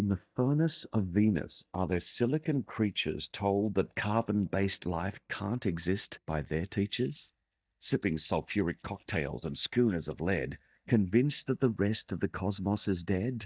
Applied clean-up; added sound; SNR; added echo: neural mask model DeepFilterNet 3.